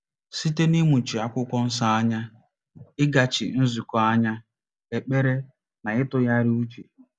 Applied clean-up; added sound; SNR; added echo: none; none; none; none.